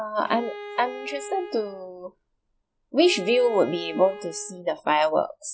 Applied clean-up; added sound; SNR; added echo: none; Bowed string instrument; 14 dB; none.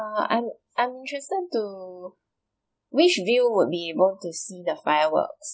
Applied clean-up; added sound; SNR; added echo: none; none; none; none.